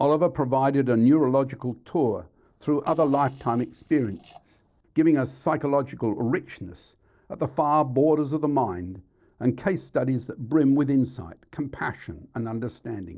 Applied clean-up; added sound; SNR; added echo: neural separator model SepFormer DNS4.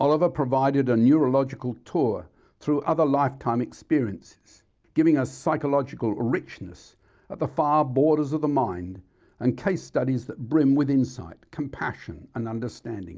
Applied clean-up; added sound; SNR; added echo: none; none; none; none.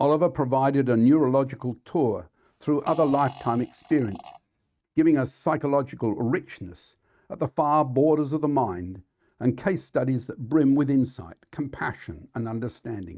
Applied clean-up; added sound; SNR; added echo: neural mask model RNNoise.